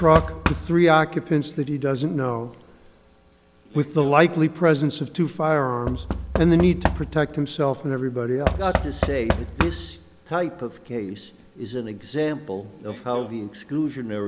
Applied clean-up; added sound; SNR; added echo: none; Knock / Wood; 8 dB; none.